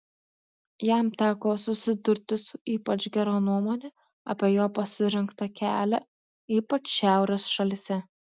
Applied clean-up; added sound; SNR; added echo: none; none; none; none.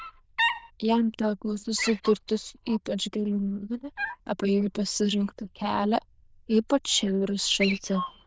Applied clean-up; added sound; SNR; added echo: neural diffusion model UNIVERSE++.